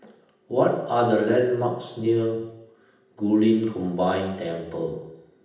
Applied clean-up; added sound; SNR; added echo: none; none; none; reverberation time 0.8 s.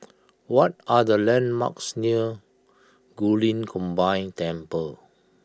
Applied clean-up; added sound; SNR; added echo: none; none; none; none.